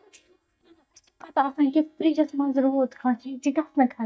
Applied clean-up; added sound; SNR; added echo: neural mask model DeepFilterNet 3.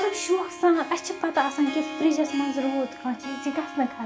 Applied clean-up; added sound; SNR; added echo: none; Harp; 11 dB; none.